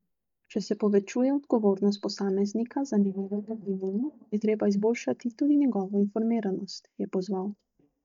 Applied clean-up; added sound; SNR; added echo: neural mask model DeepFilterNet 3.